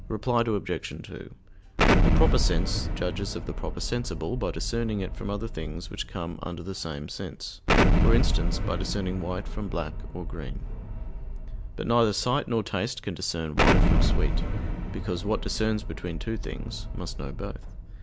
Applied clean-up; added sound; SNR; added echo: none; Explosion; -4 dB; none.